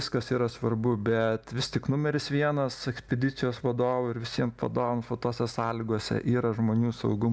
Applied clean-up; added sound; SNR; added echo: none; none; none; none.